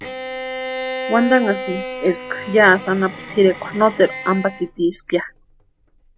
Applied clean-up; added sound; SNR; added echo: none; Bowed string instrument; 11 dB; none.